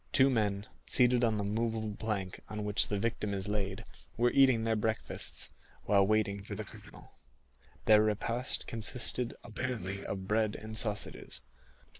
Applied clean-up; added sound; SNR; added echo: neural mask model Resemble Enhance denoiser.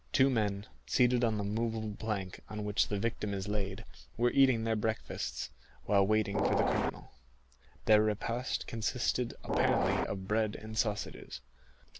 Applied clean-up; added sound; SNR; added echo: none; Train; -1 dB; none.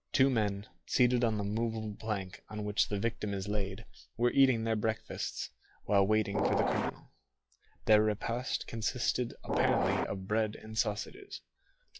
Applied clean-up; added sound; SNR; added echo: classical method log-MMSE.